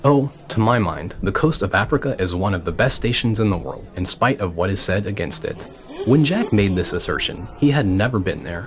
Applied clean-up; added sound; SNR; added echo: none; Race car, auto racing / Accelerating, revving, vroom; 15 dB; none.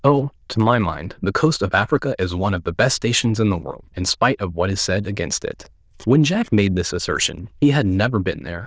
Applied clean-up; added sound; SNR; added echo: neural diffusion model UNIVERSE++.